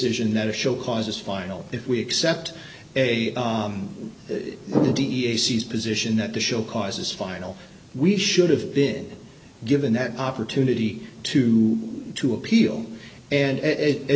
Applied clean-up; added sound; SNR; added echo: none; none; none; none.